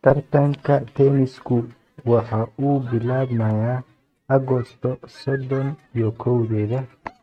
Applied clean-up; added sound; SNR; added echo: neural mask model RNNoise.